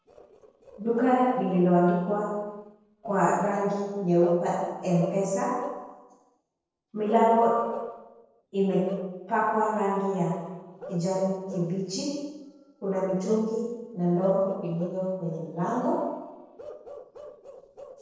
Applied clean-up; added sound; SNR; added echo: neural separator model SepFormer DNS4.